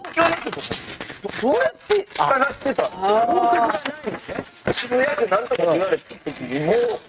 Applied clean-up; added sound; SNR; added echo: neural mask model RNNoise.